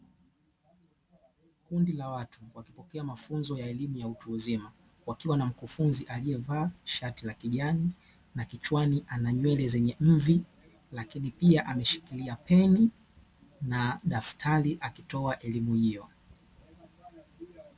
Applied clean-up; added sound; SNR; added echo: none; none; none; none.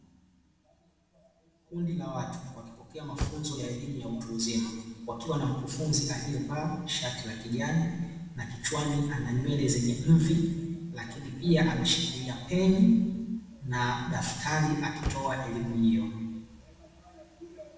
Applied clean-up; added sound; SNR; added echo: none; Motor vehicle (road); 18 dB; reverberation time 1.2 s.